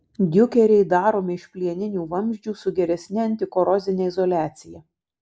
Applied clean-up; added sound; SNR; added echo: none; none; none; none.